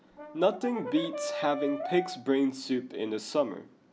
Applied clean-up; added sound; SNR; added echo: none; Brass instrument; 8 dB; none.